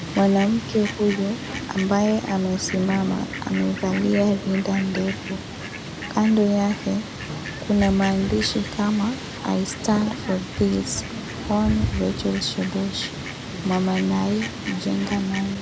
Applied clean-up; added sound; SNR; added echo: none; Fowl; 8 dB; none.